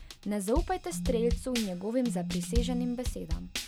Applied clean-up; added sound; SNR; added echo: none; Drum / Drum kit + Telephone; 2 dB; none.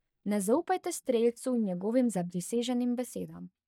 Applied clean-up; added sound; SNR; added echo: neural mask model DeepFilterNet 3.